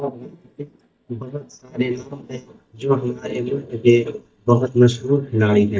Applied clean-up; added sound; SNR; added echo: neural mask model DeepFilterNet 3.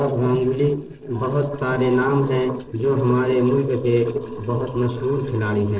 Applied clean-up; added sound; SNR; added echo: neural separator model SepFormer DNS4.